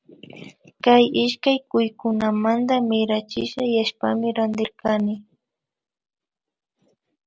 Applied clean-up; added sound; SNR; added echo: none; none; none; none.